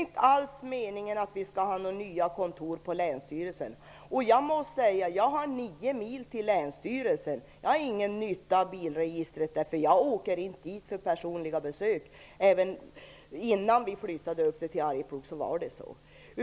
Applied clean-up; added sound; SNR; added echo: none; none; none; none.